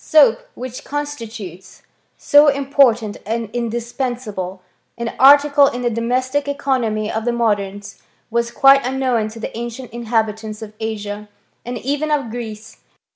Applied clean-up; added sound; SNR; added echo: none; none; none; none.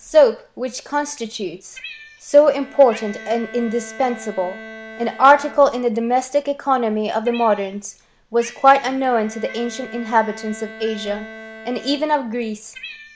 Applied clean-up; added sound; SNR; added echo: none; Bowed string instrument + Cat; 19 dB; none.